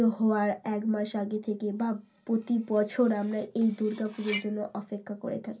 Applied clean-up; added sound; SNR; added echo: none; Cutlery, silverware; 16 dB; reverberation time 0.3 s.